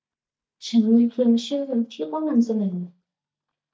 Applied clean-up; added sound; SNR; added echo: neural mask model DeepFilterNet 3.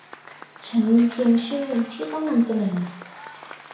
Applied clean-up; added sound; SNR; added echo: none; Applause / Crowd / Cheering; 18 dB; reverberation time 0.6 s.